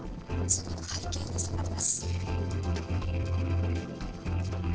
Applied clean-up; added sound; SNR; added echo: neural separator model SepFormer DNS4.